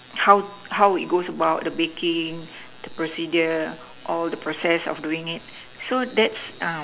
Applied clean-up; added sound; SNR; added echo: none; none; none; none.